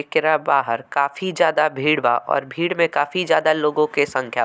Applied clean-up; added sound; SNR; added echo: none; none; none; none.